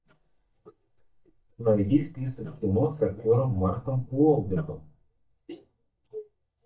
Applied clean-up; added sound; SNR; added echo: neural mask model DeepFilterNet 3.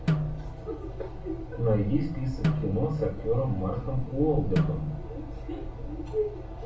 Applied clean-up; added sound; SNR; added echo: none; Snare drum; 6 dB; reverberation time 0.3 s.